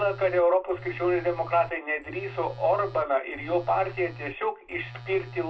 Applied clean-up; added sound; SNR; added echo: none; Telephone; 16 dB; reverberation time 0.1 s.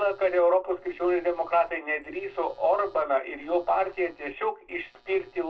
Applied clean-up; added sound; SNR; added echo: neural separator model SepFormer DNS4.